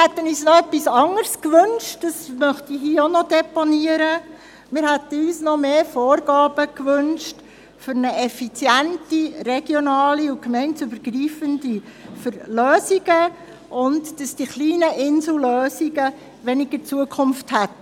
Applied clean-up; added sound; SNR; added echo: none; none; none; none.